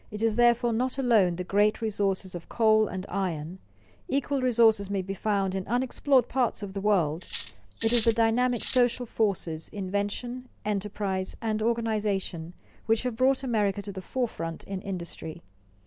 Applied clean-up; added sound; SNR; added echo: none; Cutlery, silverware; 5 dB; none.